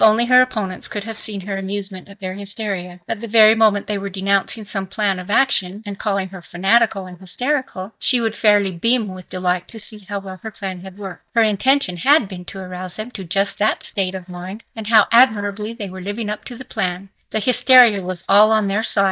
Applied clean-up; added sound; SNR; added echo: neural mask model DeepFilterNet 3.